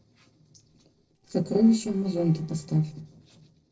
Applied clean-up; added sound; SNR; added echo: neural separator model SepFormer DNS4.